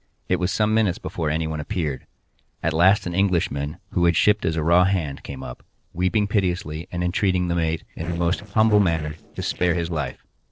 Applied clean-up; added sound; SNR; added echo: neural separator model SepFormer DNS4.